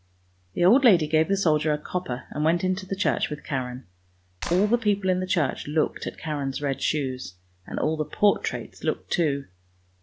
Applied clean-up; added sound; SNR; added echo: none; Clapping; 13 dB; none.